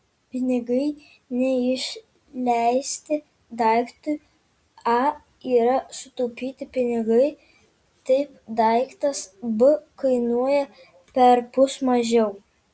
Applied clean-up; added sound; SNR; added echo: none; none; none; none.